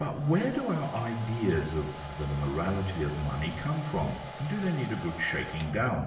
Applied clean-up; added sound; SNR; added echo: none; Domestic sounds, home sounds; 12 dB; reverberation time 0.8 s.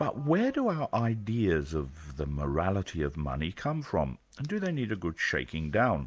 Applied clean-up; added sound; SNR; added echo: none; none; none; none.